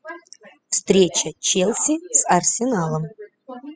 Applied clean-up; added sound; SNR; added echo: classical method spectral subtraction.